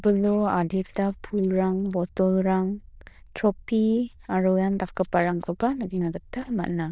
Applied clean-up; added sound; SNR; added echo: neural diffusion model UNIVERSE++.